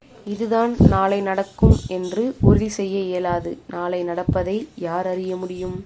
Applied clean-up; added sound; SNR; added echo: none; none; none; none.